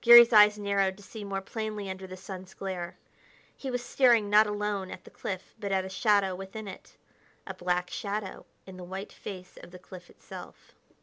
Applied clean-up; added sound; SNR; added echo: none; none; none; none.